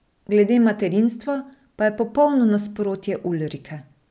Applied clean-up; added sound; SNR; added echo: none; none; none; none.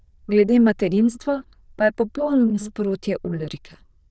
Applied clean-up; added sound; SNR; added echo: neural diffusion model UNIVERSE++.